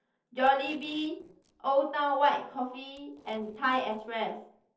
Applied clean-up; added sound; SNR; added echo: neural separator model SepFormer DNS4.